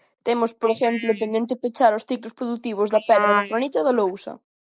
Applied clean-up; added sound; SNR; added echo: neural mask model Resemble Enhance denoiser.